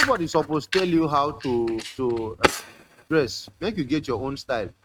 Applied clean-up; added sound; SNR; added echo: neural mask model RNNoise.